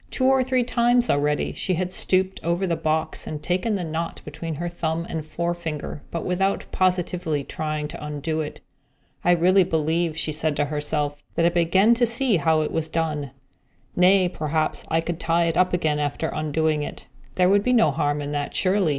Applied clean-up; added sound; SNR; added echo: none; none; none; none.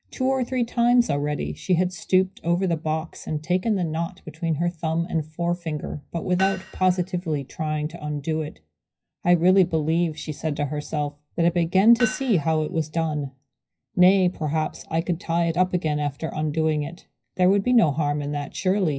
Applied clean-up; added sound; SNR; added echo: classical method WPE with log-MMSE.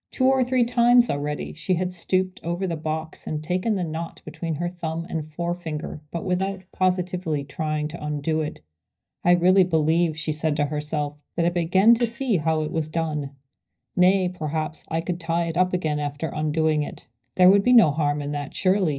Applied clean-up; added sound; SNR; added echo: neural mask model DeepFilterNet 3.